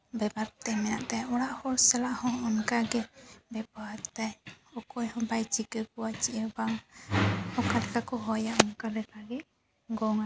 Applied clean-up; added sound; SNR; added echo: none; none; none; none.